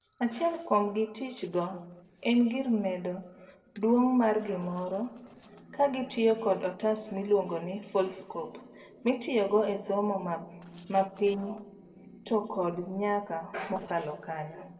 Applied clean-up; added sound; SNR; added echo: neural separator model SepFormer DNS4.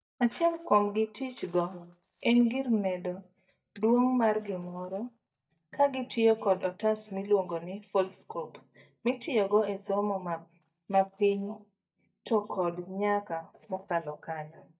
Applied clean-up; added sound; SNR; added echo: neural mask model DeepFilterNet 3.